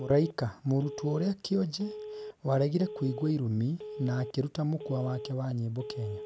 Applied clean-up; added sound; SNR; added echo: none; Telephone; 13 dB; none.